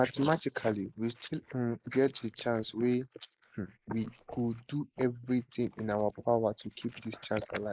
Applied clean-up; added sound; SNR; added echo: neural mask model Resemble Enhance denoiser.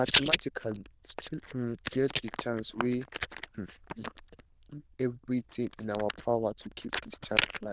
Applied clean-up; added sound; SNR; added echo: neural diffusion model UNIVERSE++.